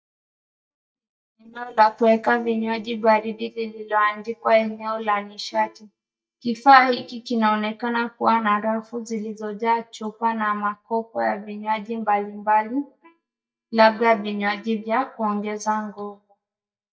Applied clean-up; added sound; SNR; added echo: neural mask model DeepFilterNet 3.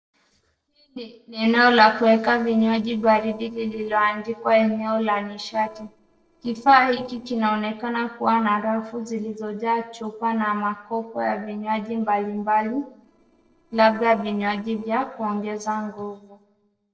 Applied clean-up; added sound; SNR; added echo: neural separator model SepFormer DNS4.